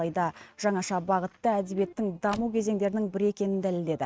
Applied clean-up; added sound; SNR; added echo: neural mask model RNNoise.